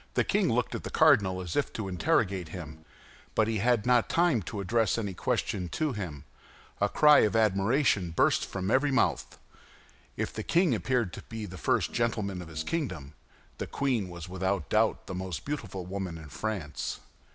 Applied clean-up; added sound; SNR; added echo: none; Guitar; 19 dB; none.